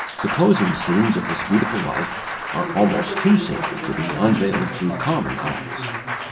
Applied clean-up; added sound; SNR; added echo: none; Applause; 5 dB; reverberation time 1.4 s.